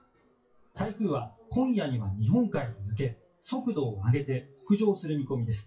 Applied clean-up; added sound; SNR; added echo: classical method WPE with log-MMSE.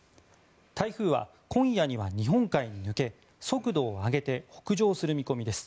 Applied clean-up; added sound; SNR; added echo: none; none; none; none.